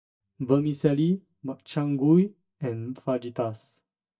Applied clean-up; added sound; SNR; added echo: neural mask model DeepFilterNet 3.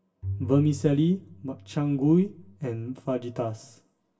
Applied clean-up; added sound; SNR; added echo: none; Bowed string instrument; 13 dB; reverberation time 0.2 s.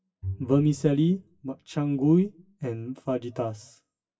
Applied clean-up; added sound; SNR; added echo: classical method WPE with log-MMSE.